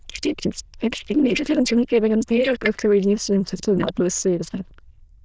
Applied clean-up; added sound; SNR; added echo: neural diffusion model UNIVERSE++.